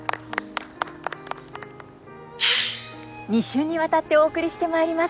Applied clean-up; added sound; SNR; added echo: none; Hiss; -4 dB; none.